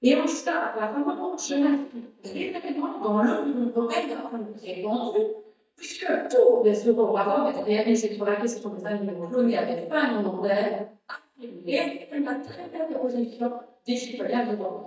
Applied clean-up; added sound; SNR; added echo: neural mask model DeepFilterNet 3.